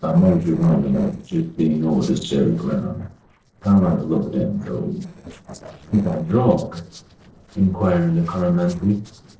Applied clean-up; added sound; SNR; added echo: neural separator model SepFormer DNS4.